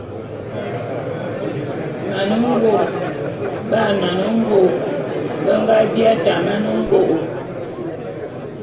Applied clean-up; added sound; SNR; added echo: none; Crowd; 3 dB; reverberation time 0.6 s.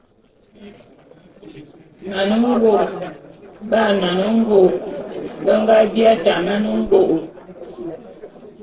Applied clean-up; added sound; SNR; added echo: neural separator model SepFormer DNS4.